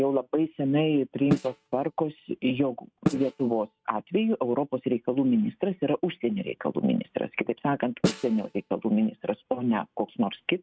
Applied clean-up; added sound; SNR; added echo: neural mask model RNNoise.